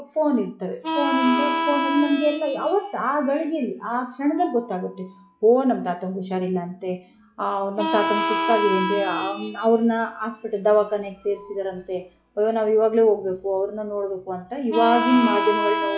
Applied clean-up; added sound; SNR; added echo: classical method log-MMSE.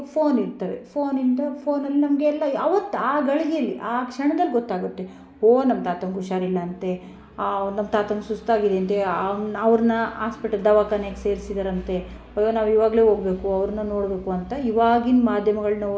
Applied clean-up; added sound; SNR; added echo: none; none; none; none.